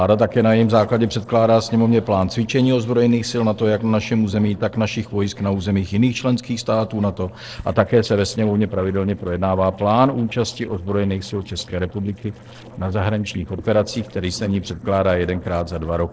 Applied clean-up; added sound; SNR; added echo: neural separator model SepFormer DNS4.